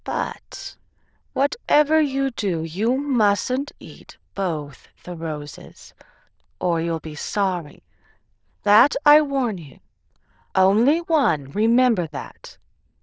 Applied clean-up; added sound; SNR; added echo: neural diffusion model UNIVERSE++.